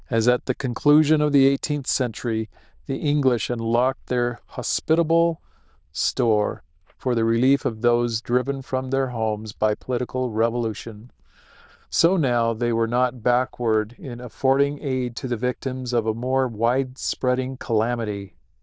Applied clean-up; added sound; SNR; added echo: neural diffusion model UNIVERSE++.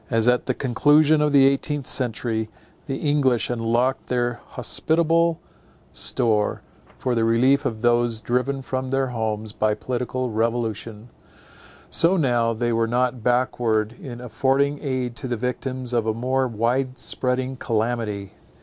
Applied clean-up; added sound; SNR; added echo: none; none; none; none.